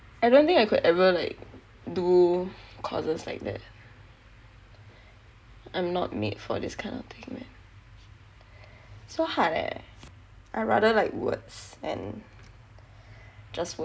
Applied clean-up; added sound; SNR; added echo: none; none; none; none.